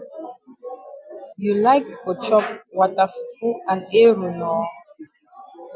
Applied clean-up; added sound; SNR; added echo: none; none; none; none.